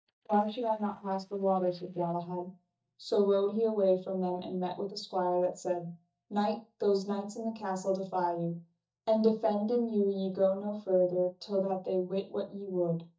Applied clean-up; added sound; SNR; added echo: neural mask model DeepFilterNet 3.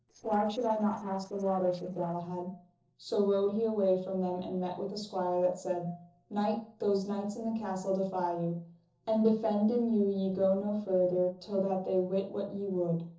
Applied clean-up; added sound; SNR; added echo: neural separator model SepFormer DNS4.